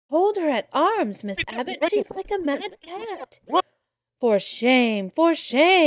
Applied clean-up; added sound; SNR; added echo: neural mask model DeepFilterNet 3.